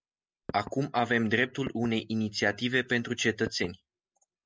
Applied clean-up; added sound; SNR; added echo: none; Knock / Wood; 16 dB; none.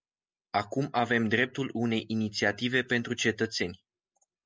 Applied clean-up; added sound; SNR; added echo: none; none; none; none.